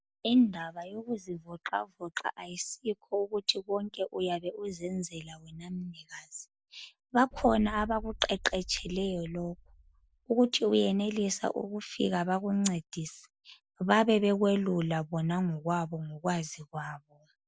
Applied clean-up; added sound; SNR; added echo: none; Boom; 14 dB; none.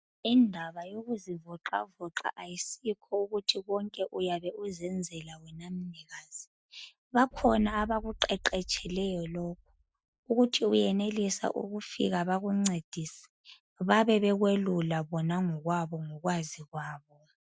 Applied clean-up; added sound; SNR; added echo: neural mask model RNNoise.